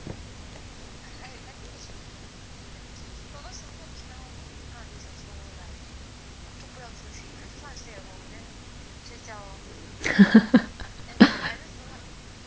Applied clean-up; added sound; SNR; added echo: none; none; none; none.